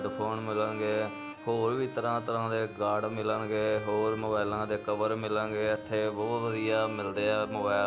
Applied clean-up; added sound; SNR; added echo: none; Bowed string instrument; 13 dB; none.